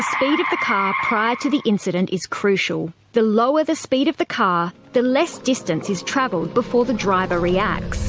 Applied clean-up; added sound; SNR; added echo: none; none; none; none.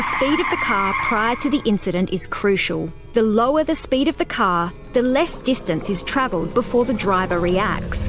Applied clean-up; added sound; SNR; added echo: none; Chime; 16 dB; none.